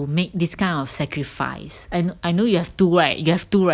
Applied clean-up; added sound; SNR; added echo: none; none; none; none.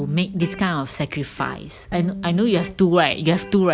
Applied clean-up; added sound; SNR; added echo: none; Electric guitar; 14 dB; none.